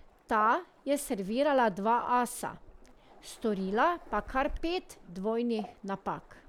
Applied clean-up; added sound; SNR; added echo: none; Waves, surf; 16 dB; none.